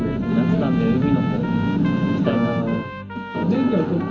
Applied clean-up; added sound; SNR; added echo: none; Trumpet; 15 dB; reverberation time 0.4 s.